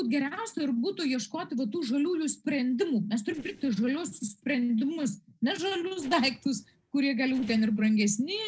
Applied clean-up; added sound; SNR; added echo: neural separator model SepFormer DNS4.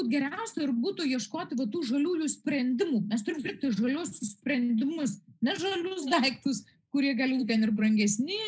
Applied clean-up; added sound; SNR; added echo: neural mask model Resemble Enhance denoiser.